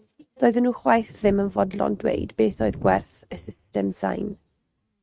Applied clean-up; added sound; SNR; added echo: neural mask model RNNoise.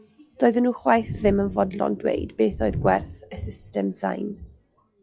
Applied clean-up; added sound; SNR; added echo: classical method log-MMSE.